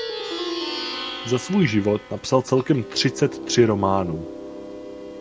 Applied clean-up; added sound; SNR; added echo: none; Plucked string instrument; 9 dB; none.